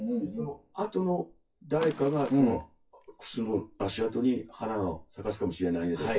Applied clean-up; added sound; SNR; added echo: classical method WPE with log-MMSE.